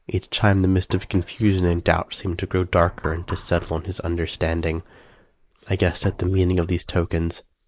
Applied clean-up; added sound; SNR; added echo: neural mask model Resemble Enhance denoiser.